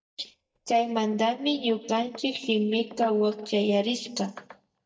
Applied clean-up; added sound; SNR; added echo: neural mask model DeepFilterNet 3.